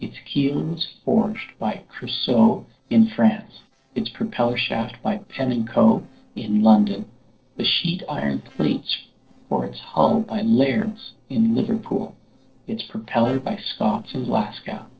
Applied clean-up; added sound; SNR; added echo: neural separator model SepFormer DNS4.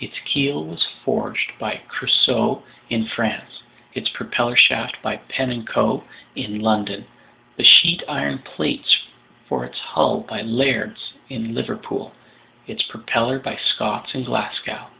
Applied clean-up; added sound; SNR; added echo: none; none; none; none.